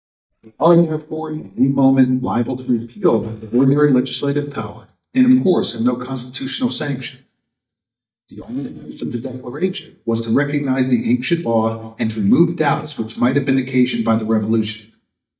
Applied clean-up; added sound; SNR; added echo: neural mask model DeepFilterNet 3.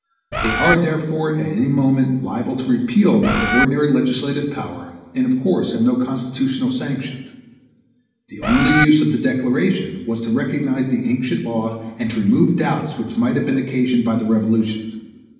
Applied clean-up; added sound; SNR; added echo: none; Bird; 0 dB; reverberation time 0.9 s.